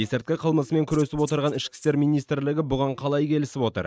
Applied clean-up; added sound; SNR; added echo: neural mask model RNNoise.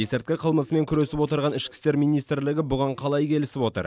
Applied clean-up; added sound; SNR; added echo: none; Rattle (instrument); 18 dB; none.